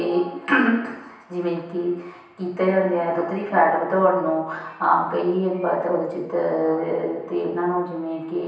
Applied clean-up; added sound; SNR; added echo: none; none; none; reverberation time 0.9 s.